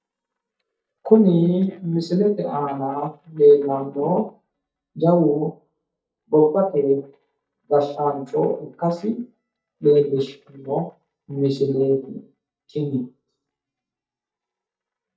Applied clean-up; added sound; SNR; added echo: neural mask model DeepFilterNet 3.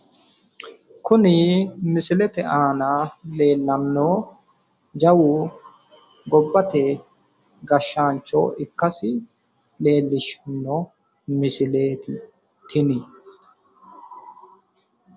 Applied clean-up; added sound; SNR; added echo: none; none; none; none.